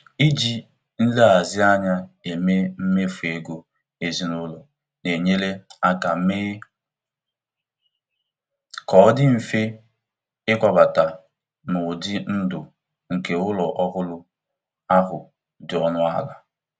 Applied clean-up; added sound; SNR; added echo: none; none; none; none.